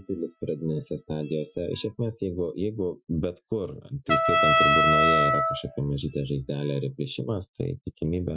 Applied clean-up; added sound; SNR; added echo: classical method Wiener filter.